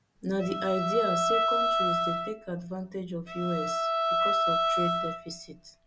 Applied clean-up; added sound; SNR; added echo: none; Bowed string instrument; -4 dB; none.